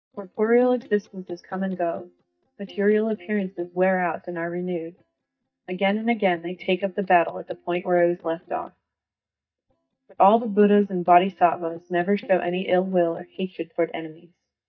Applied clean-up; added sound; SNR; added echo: neural mask model DeepFilterNet 3.